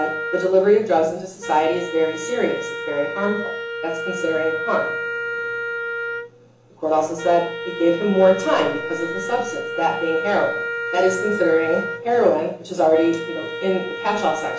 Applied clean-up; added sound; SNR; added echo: none; Wind instrument, woodwind instrument; 7 dB; reverberation time 0.8 s.